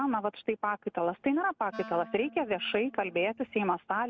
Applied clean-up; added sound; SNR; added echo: none; Wind instrument, woodwind instrument; 20 dB; none.